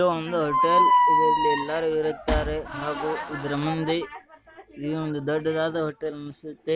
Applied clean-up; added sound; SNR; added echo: none; Squeak; -3 dB; none.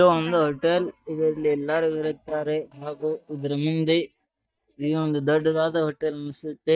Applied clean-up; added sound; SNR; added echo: neural mask model DeepFilterNet 3.